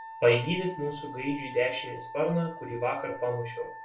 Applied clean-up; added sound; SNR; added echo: none; Wind instrument, woodwind instrument; 13 dB; reverberation time 0.3 s.